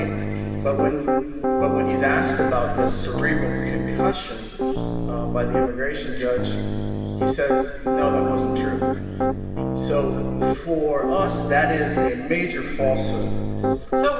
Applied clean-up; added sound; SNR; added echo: none; Piano; -1 dB; reverberation time 2.9 s.